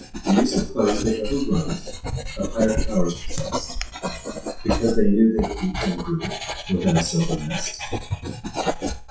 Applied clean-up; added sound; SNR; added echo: classical method WPE with log-MMSE.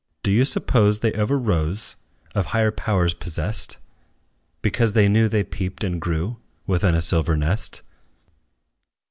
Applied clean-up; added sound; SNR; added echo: none; none; none; none.